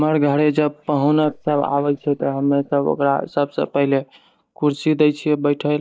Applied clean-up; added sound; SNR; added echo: neural mask model DeepFilterNet 3.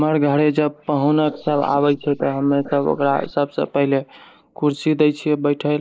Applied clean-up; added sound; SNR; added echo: neural mask model Resemble Enhance denoiser.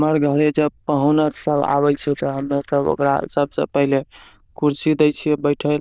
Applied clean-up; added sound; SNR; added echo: neural diffusion model UNIVERSE++.